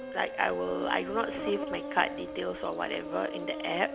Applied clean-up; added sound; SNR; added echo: none; Insect + Wind instrument, woodwind instrument; 6 dB; none.